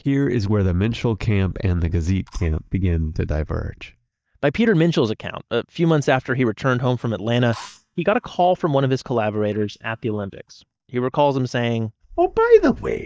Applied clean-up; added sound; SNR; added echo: neural mask model DeepFilterNet 3.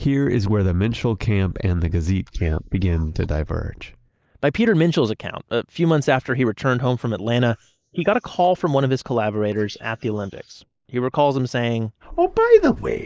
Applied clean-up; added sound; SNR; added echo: neural mask model Resemble Enhance denoiser.